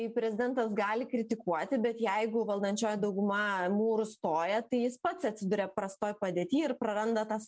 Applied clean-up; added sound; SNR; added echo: none; none; none; none.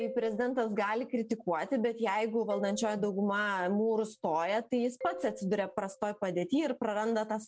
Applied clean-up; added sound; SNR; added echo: none; Marimba, xylophone; 17 dB; none.